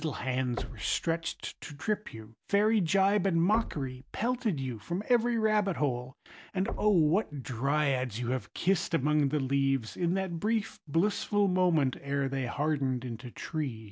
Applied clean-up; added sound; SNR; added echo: none; Knock; 15 dB; none.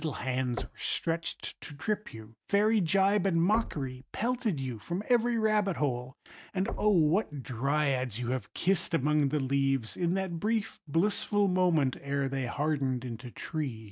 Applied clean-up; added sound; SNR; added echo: neural mask model RNNoise.